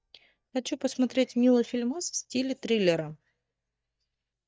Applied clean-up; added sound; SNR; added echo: neural mask model DeepFilterNet 3.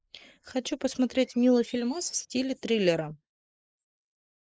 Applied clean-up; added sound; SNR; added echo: neural mask model Resemble Enhance denoiser.